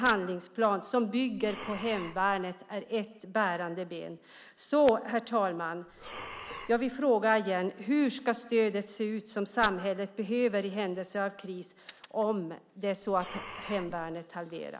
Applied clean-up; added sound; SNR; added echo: none; Breathing; 13 dB; none.